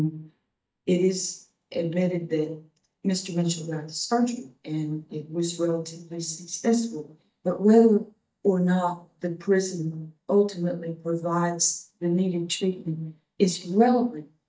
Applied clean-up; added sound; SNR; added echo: neural mask model DeepFilterNet 3.